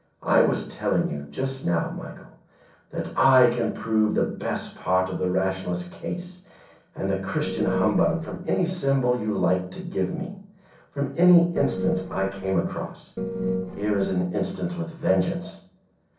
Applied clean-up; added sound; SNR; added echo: neural separator model SepFormer DNS4.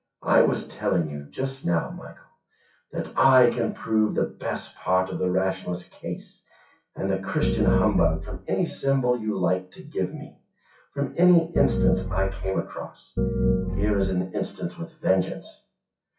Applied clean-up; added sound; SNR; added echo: classical method WPE with log-MMSE.